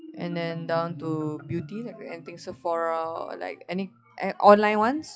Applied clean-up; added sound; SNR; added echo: classical method WPE with log-MMSE.